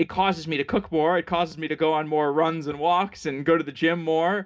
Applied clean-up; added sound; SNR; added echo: none; none; none; reverberation time 0.3 s.